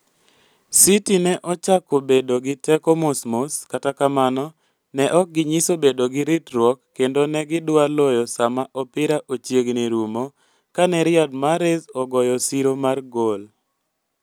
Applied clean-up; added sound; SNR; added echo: none; none; none; none.